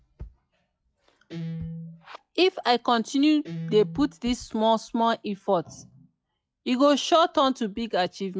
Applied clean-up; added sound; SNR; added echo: classical method log-MMSE.